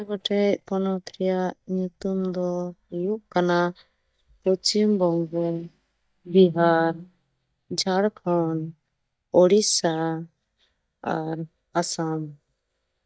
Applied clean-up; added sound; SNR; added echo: neural mask model DeepFilterNet 3.